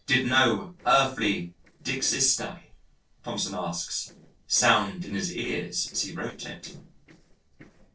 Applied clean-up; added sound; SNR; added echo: neural separator model SepFormer DNS4.